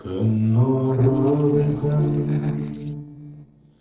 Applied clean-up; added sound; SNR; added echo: neural separator model SepFormer DNS4.